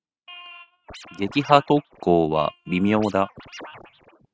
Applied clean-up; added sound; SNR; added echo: neural mask model RNNoise.